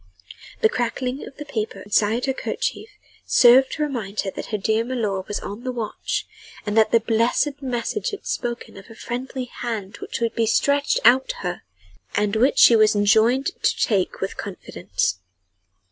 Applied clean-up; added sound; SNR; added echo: none; none; none; none.